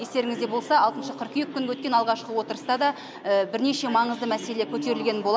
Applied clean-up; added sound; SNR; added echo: none; none; none; none.